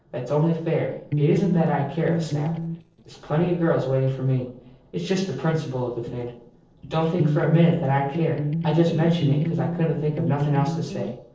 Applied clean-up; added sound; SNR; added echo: neural separator model SepFormer DNS4.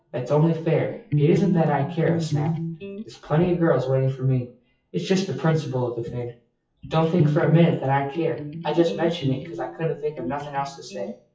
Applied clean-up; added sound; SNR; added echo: classical method WPE with log-MMSE.